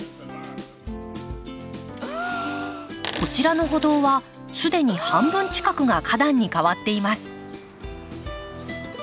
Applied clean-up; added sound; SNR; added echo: none; Gasp + Coin (dropping); 8 dB; none.